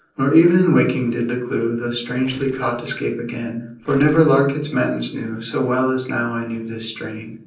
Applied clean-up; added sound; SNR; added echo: neural separator model SepFormer DNS4.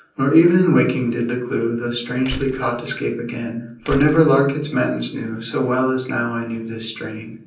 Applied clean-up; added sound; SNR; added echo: none; Slam; 14 dB; reverberation time 0.6 s.